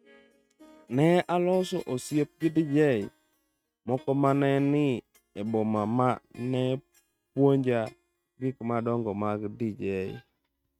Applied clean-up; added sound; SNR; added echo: neural mask model RNNoise.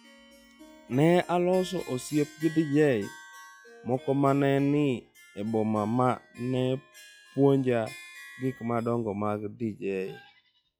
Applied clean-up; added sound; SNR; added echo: classical method log-MMSE.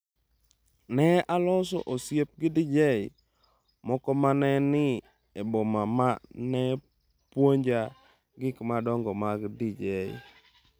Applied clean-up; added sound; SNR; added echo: none; none; none; none.